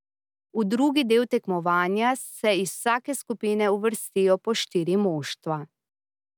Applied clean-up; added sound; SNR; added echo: none; none; none; none.